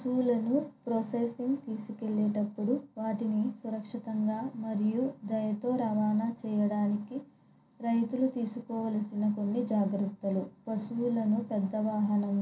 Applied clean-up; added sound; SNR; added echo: none; none; none; reverberation time 0.3 s.